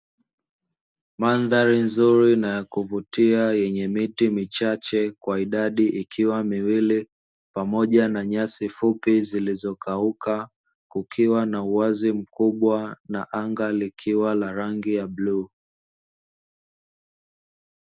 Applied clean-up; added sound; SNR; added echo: none; none; none; none.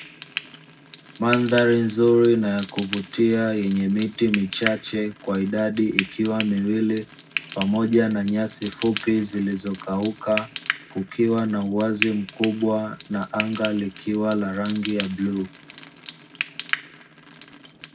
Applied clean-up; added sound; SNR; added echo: none; Frying (food); 11 dB; reverberation time 0.3 s.